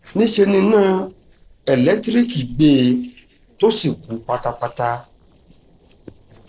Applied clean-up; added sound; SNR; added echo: neural separator model SepFormer DNS4.